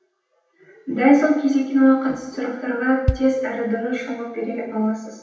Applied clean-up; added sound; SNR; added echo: none; Bass drum; 8 dB; reverberation time 0.9 s.